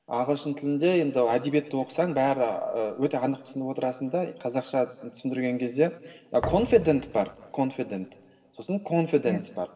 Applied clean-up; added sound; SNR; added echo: none; Thump, thud; 10 dB; reverberation time 2.8 s.